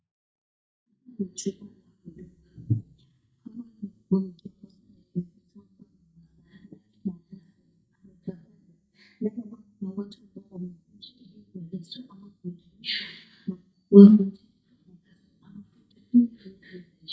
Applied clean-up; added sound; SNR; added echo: neural mask model DeepFilterNet 3.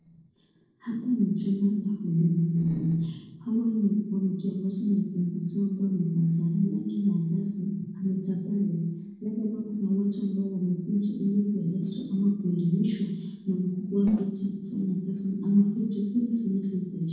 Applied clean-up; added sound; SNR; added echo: neural separator model SepFormer DNS4.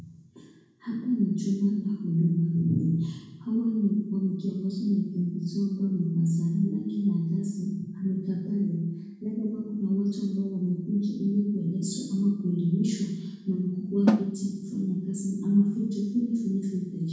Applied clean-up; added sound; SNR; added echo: none; Snare drum; -2 dB; reverberation time 1.1 s.